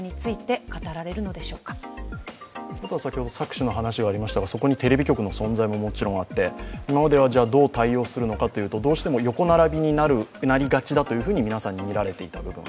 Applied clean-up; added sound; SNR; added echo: none; none; none; none.